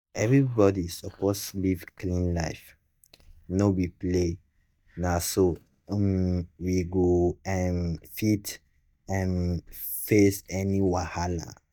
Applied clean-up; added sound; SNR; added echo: neural mask model DeepFilterNet 3.